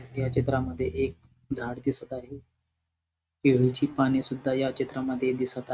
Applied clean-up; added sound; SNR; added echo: neural mask model RNNoise.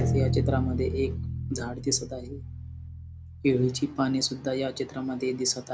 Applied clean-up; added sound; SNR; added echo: none; Bowed string instrument; 3 dB; none.